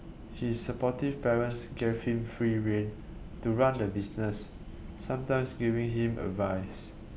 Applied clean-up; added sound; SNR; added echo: none; Tambourine; 18 dB; none.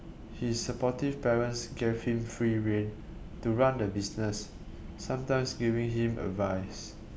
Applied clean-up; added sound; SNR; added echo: none; none; none; none.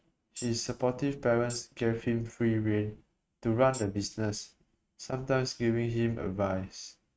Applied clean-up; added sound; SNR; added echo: neural mask model RNNoise.